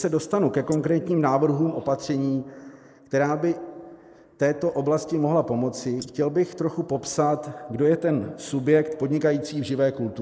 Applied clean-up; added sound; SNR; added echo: neural mask model Resemble Enhance denoiser.